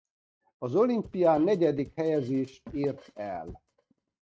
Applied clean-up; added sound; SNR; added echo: neural mask model RNNoise.